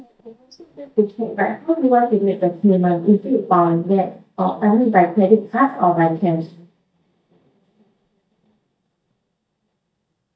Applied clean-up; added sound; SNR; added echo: neural mask model DeepFilterNet 3.